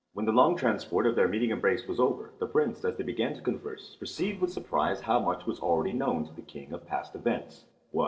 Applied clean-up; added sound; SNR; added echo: neural separator model SepFormer DNS4.